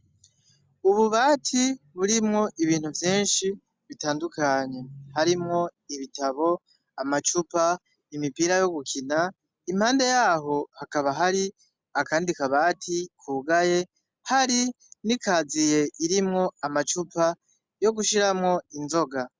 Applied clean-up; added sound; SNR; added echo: none; none; none; none.